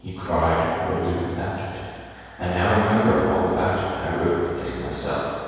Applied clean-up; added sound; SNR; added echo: none; none; none; reverberation time 2.2 s.